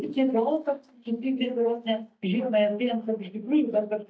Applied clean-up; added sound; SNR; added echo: neural mask model DeepFilterNet 3.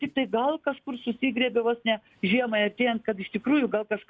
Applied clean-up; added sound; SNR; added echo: none; none; none; none.